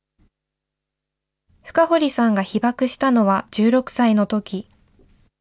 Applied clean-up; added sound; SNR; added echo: none; none; none; none.